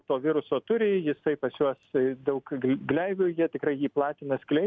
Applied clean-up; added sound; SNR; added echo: none; none; none; none.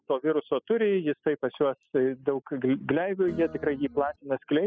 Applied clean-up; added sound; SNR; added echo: classical method spectral subtraction.